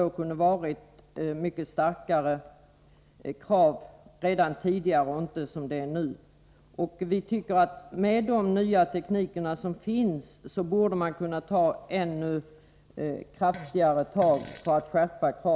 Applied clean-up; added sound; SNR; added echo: none; Fart; 18 dB; none.